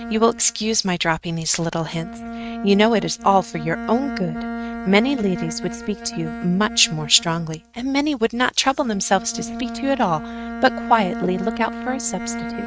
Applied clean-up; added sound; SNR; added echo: neural mask model RNNoise.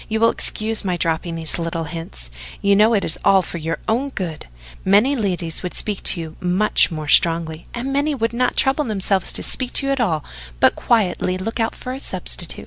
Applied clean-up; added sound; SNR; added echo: none; none; none; none.